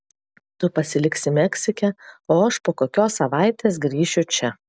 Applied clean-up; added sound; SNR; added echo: none; none; none; none.